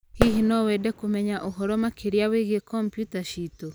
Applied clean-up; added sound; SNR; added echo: none; Fireworks; 7 dB; none.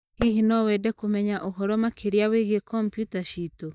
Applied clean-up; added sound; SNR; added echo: neural mask model DeepFilterNet 3.